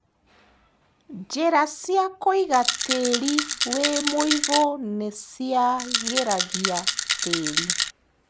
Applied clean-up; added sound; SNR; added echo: none; Rattle; 1 dB; none.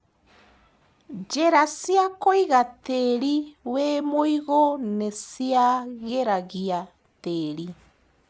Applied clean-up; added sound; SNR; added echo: none; none; none; none.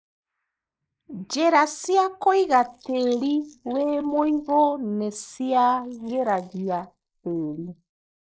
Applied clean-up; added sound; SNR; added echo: neural mask model Resemble Enhance denoiser.